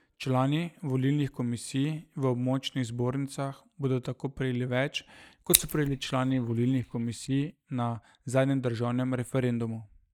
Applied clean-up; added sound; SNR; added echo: neural mask model DeepFilterNet 3.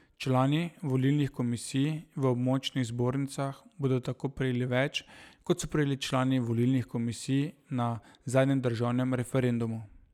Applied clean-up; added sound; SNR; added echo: none; none; none; none.